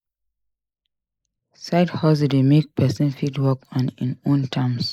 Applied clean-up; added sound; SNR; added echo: neural mask model Resemble Enhance denoiser.